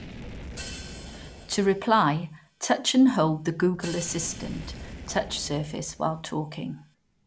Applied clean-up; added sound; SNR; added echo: none; Hi-hat + Fire; 15 dB; none.